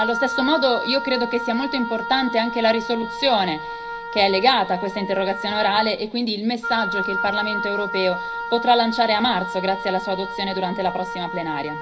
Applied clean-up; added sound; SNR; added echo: none; Wind instrument, woodwind instrument; 6 dB; reverberation time 0.5 s.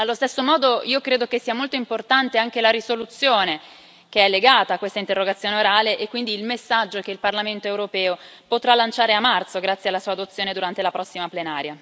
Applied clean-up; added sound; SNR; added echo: none; none; none; none.